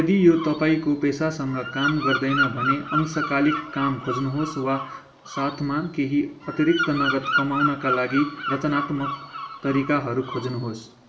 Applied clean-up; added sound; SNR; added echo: none; Bird vocalization, bird call, bird song; 6 dB; reverberation time 1.2 s.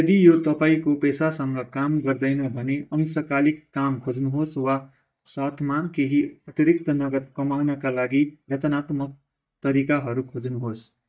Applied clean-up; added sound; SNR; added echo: neural mask model DeepFilterNet 3.